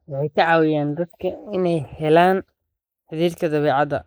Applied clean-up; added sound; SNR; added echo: neural mask model Resemble Enhance denoiser.